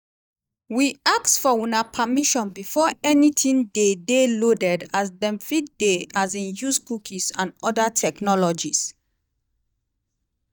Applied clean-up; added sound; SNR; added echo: neural mask model DeepFilterNet 3.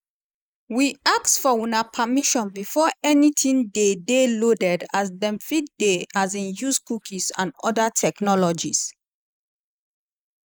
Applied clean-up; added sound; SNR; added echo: neural mask model Resemble Enhance denoiser.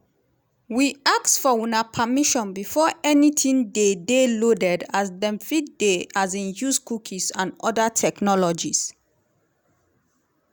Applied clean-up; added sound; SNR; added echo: none; none; none; none.